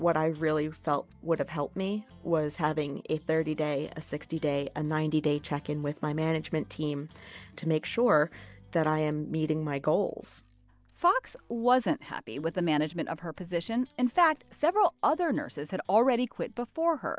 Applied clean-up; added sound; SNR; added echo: none; none; none; none.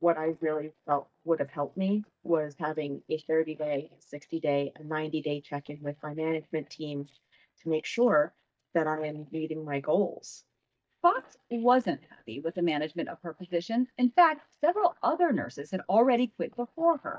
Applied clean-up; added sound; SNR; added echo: neural mask model DeepFilterNet 3.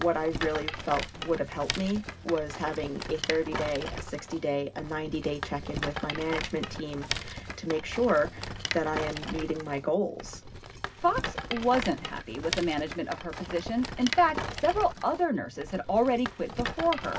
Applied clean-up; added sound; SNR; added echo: none; Rattle; 7 dB; reverberation time 0.4 s.